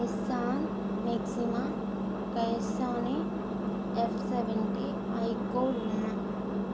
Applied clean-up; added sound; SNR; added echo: none; Engine; -3 dB; none.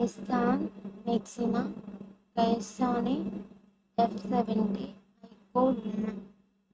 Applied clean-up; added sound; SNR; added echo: neural mask model RNNoise.